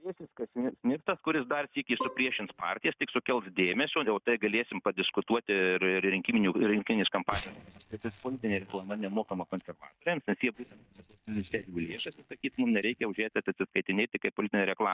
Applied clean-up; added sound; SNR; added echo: neural mask model DeepFilterNet 3.